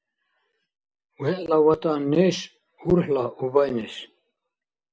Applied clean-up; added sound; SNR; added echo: none; none; none; none.